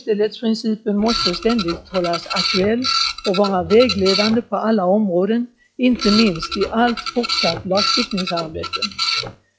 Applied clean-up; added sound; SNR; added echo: classical method log-MMSE.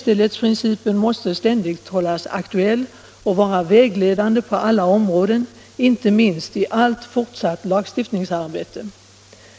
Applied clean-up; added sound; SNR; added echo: none; none; none; none.